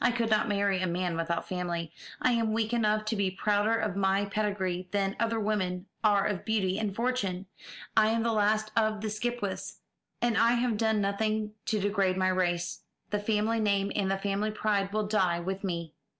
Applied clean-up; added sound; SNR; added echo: none; none; none; none.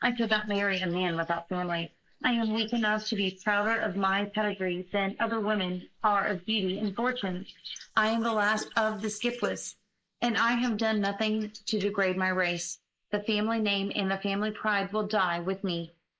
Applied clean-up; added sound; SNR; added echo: neural mask model Resemble Enhance denoiser.